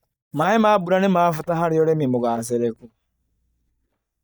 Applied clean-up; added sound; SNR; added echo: neural mask model DeepFilterNet 3.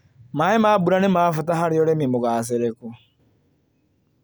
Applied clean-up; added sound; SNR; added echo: none; none; none; none.